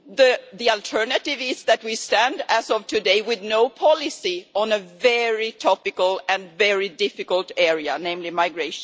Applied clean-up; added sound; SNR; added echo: none; none; none; none.